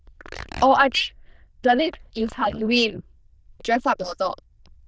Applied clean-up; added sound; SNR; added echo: neural diffusion model UNIVERSE++.